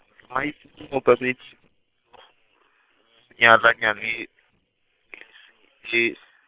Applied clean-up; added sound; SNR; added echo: neural separator model SepFormer WHAM!.